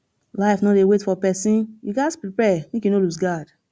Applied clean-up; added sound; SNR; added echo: none; none; none; none.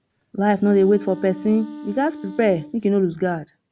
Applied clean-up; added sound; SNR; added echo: none; Wind instrument, woodwind instrument; 16 dB; none.